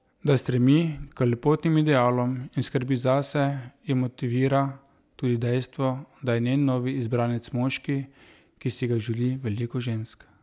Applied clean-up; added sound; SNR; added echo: none; none; none; none.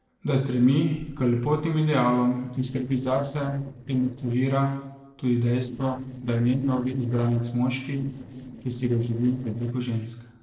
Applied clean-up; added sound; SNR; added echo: neural separator model SepFormer DNS4.